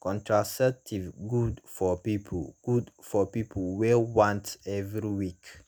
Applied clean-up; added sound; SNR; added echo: none; none; none; none.